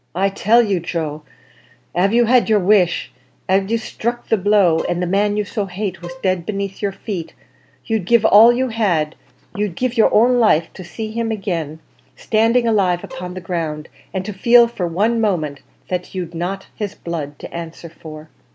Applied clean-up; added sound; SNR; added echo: none; Bowed string instrument; 18 dB; none.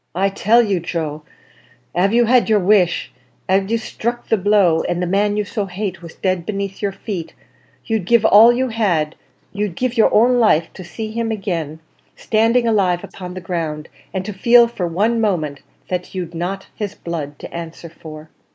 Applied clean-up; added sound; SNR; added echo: neural mask model Resemble Enhance denoiser.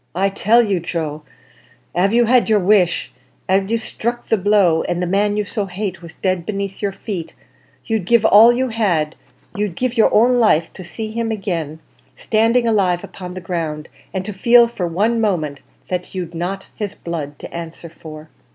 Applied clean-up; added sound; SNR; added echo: none; none; none; none.